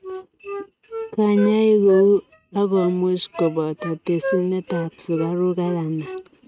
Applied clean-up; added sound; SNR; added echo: neural mask model RNNoise.